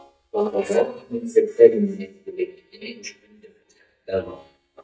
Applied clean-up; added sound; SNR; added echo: neural mask model DeepFilterNet 3.